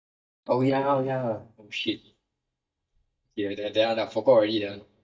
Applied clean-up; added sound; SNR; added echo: neural mask model DeepFilterNet 3.